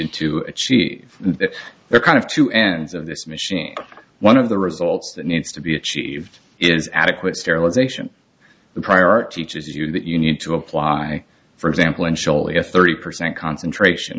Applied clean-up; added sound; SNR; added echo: none; none; none; none.